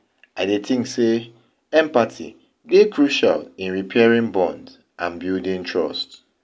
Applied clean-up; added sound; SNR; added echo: none; none; none; none.